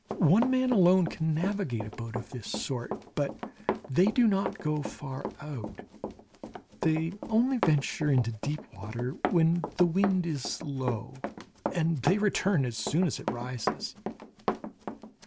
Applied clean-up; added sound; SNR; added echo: none; Run; 8 dB; none.